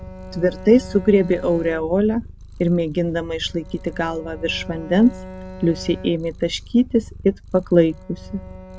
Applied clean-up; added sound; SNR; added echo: none; Bowed string instrument + Purr; 15 dB; none.